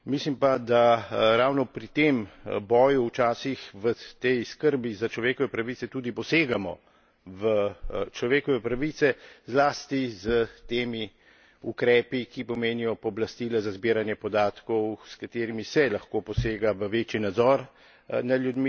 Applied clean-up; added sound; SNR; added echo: none; none; none; none.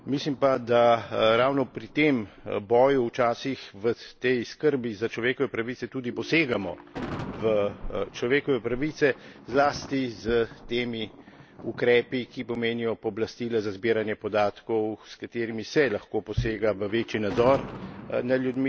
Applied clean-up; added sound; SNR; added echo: none; Ringtone + Thunder; 18 dB; none.